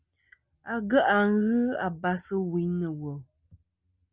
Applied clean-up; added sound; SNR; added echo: none; none; none; none.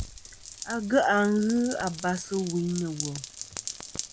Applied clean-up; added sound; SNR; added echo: none; Rain; 11 dB; none.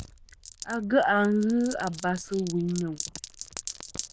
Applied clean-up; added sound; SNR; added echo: neural diffusion model UNIVERSE++.